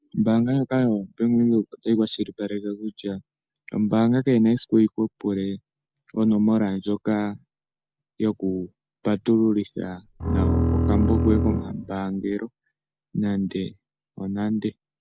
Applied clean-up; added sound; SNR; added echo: none; Bowed string instrument; -1 dB; none.